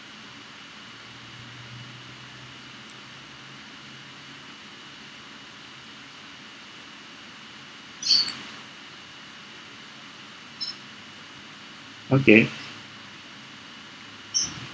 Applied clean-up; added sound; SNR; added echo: none; none; none; none.